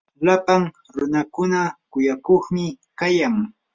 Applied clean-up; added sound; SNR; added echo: none; none; none; none.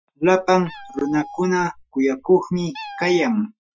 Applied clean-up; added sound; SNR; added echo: classical method Wiener filter.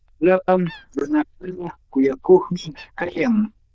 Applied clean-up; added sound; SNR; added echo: neural diffusion model UNIVERSE++.